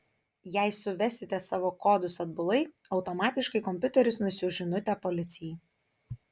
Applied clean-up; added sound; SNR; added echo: none; none; none; none.